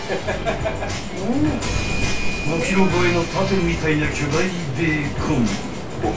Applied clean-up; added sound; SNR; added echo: none; Ocean; 12 dB; reverberation time 0.2 s.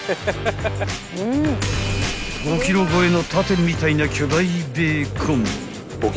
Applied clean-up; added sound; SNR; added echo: none; none; none; none.